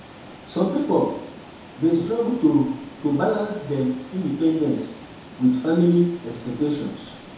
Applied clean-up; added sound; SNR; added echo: none; Water; 19 dB; reverberation time 2.0 s.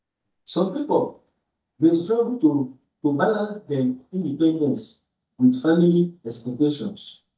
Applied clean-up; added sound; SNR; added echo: neural mask model DeepFilterNet 3.